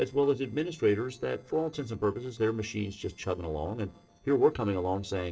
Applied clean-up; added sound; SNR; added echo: neural separator model SepFormer DNS4.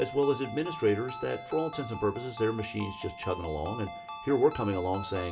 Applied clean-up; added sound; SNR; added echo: none; Ringtone; 11 dB; reverberation time 0.7 s.